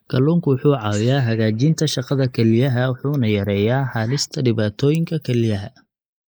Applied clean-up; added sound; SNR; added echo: neural mask model Resemble Enhance denoiser.